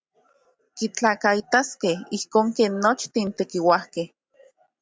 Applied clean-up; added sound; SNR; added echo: none; none; none; none.